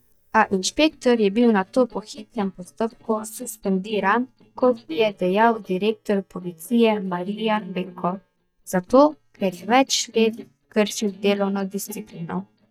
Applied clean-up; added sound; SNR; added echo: neural mask model DeepFilterNet 3.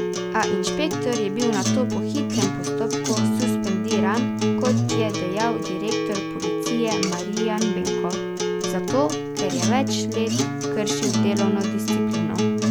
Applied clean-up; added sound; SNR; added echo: none; Acoustic guitar; -4 dB; none.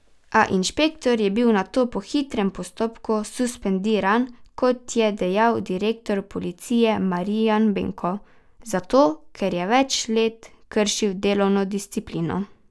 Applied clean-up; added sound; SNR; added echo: none; none; none; none.